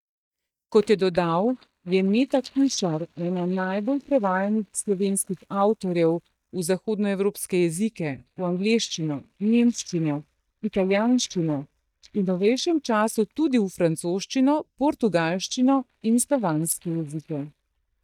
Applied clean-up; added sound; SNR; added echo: neural mask model DeepFilterNet 3.